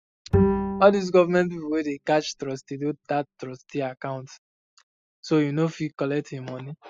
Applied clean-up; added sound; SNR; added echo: classical method spectral subtraction.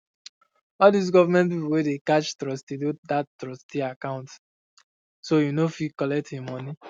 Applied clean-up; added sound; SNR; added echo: none; none; none; none.